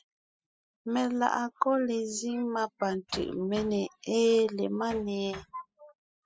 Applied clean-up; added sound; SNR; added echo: classical method spectral subtraction.